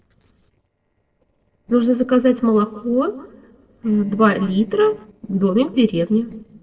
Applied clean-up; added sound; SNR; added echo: neural separator model SepFormer DNS4.